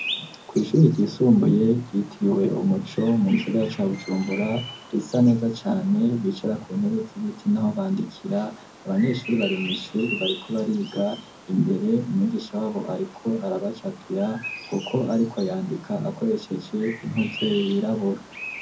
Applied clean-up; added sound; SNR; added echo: none; Bird vocalization, bird call, bird song; 15 dB; reverberation time 0.4 s.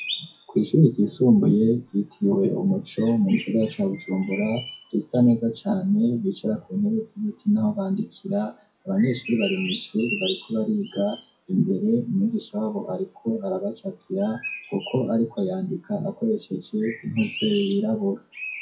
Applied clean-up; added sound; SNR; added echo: classical method WPE with log-MMSE.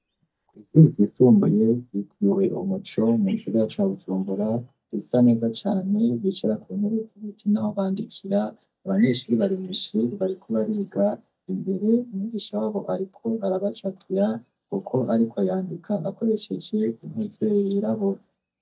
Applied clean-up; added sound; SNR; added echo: neural mask model DeepFilterNet 3.